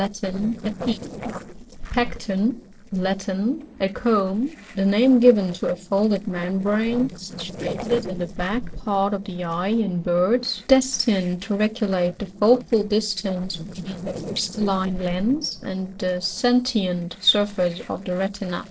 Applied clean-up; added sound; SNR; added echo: neural separator model SepFormer DNS4.